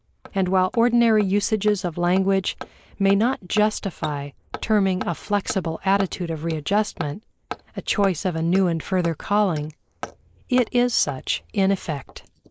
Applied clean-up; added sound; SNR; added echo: neural mask model Resemble Enhance denoiser.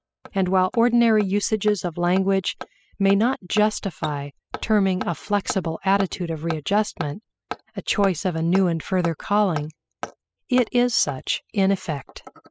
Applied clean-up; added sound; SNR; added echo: classical method spectral subtraction.